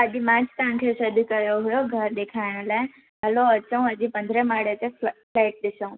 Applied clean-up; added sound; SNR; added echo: none; none; none; none.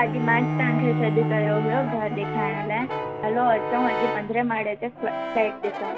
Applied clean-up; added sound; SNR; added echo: none; Bowed string instrument + Brass instrument; 2 dB; none.